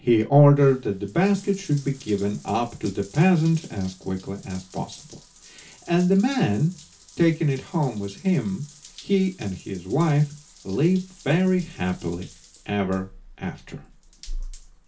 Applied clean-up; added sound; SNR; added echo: none; Drip / Trickle, dribble / Bathtub (filling or washing) / Water tap, faucet; 20 dB; reverberation time 0.2 s.